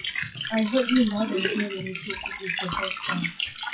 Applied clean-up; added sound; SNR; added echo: classical method WPE with log-MMSE.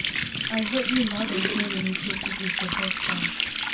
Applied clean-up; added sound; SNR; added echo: none; Water tap, faucet; -3 dB; reverberation time 0.2 s.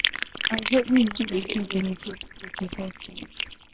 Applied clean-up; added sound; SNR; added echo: neural separator model SepFormer WHAMR!.